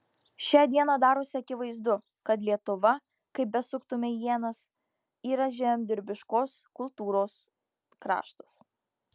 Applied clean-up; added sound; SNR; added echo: none; none; none; none.